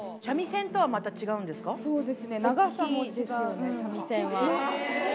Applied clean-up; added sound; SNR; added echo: none; Musical instrument; 13 dB; none.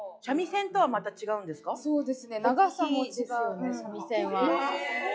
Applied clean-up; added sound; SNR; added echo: classical method log-MMSE.